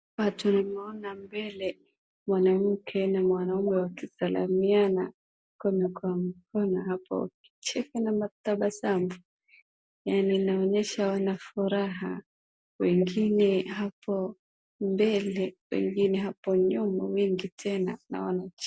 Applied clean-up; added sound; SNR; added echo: none; none; none; none.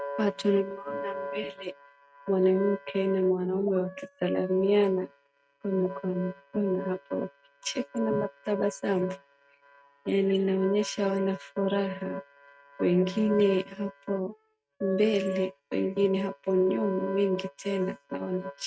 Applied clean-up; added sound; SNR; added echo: neural mask model RNNoise.